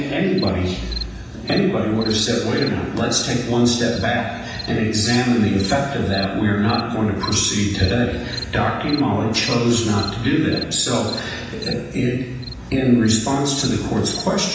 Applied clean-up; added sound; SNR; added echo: none; Cricket; 16 dB; reverberation time 1.1 s.